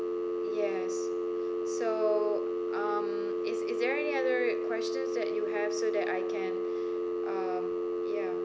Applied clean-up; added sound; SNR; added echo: none; Telephone; -3 dB; none.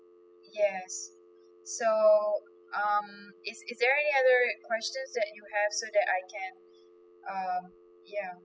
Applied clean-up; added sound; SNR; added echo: classical method spectral subtraction.